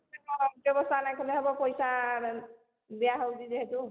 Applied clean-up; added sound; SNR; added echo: none; none; none; none.